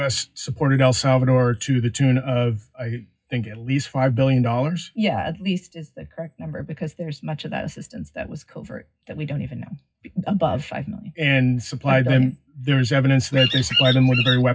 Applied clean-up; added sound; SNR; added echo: classical method WPE with log-MMSE.